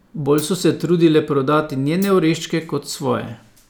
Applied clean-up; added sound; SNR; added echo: none; Hi-hat; 20 dB; none.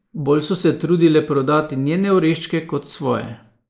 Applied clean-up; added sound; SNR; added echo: neural mask model Resemble Enhance denoiser.